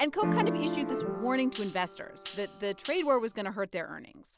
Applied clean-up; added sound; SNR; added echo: none; Piano + Tambourine; -1 dB; none.